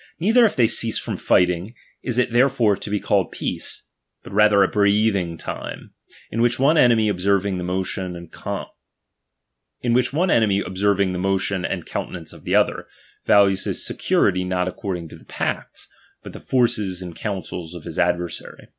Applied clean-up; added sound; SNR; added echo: none; none; none; none.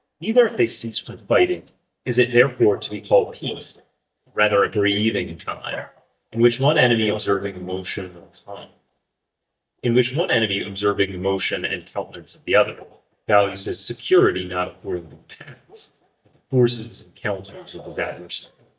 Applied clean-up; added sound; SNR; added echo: neural mask model DeepFilterNet 3.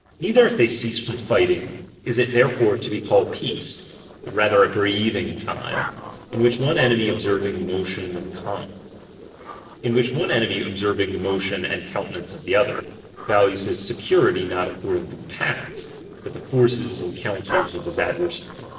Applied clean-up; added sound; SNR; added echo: neural separator model SepFormer DNS4.